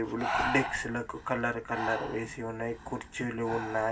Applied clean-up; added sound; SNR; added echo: none; Breathing; 5 dB; reverberation time 0.2 s.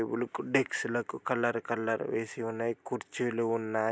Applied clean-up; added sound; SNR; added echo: none; none; none; none.